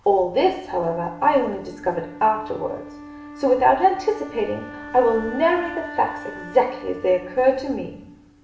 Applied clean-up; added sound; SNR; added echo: none; Wind instrument, woodwind instrument; 16 dB; reverberation time 0.7 s.